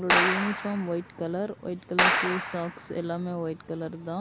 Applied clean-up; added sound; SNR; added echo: none; Clapping; -2 dB; none.